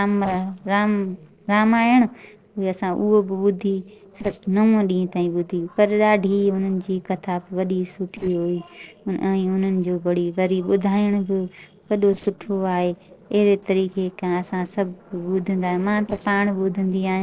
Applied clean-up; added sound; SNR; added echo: neural separator model SepFormer DNS4.